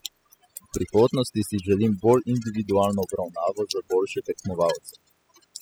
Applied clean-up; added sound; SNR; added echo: classical method spectral subtraction.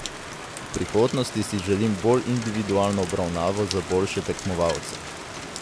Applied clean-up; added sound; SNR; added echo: none; Rain; 10 dB; none.